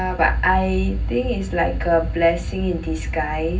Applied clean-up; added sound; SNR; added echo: none; none; none; reverberation time 0.4 s.